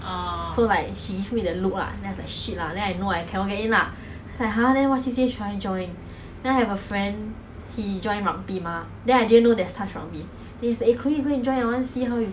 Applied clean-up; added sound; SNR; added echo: none; none; none; none.